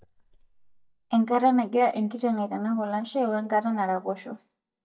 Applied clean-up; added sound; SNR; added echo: neural mask model DeepFilterNet 3.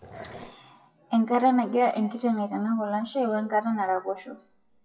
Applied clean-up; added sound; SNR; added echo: classical method WPE with log-MMSE.